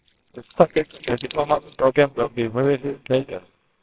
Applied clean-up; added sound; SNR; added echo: neural separator model SepFormer WHAMR!.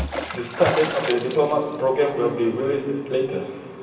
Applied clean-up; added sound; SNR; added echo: none; Water / Splash, splatter; 10 dB; reverberation time 2.4 s.